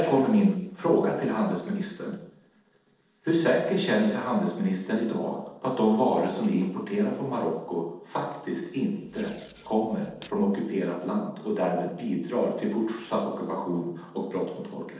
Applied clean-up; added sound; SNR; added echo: neural separator model SepFormer DNS4.